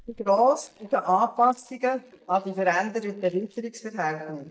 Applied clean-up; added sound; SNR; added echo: neural mask model DeepFilterNet 3.